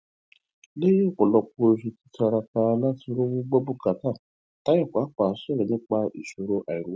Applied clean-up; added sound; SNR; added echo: none; none; none; none.